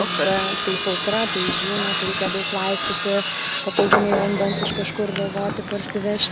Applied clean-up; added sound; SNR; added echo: none; Tools; 0 dB; none.